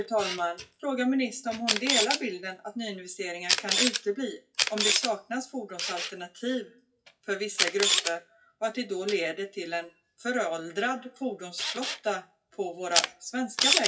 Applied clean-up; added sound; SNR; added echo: classical method WPE with log-MMSE.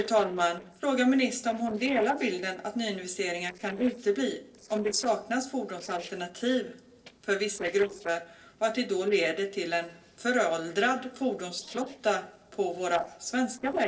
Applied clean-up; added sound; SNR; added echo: neural separator model SepFormer DNS4.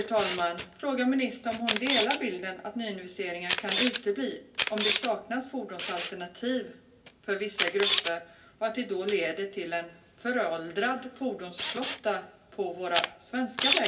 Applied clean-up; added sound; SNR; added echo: none; Camera; 1 dB; reverberation time 0.3 s.